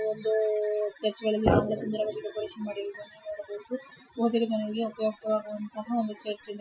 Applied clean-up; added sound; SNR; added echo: classical method Wiener filter.